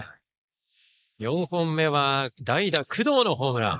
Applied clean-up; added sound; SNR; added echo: neural mask model Resemble Enhance denoiser.